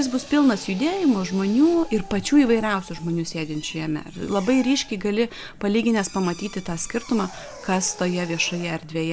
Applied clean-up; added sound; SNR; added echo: none; Drill; 20 dB; none.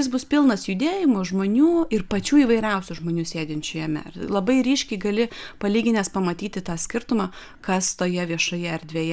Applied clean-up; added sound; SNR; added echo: none; none; none; none.